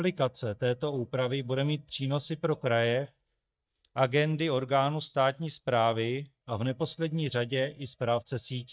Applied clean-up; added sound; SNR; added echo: neural mask model DeepFilterNet 3.